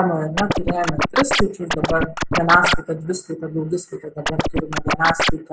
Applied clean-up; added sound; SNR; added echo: none; Scratching (performance technique); -2 dB; none.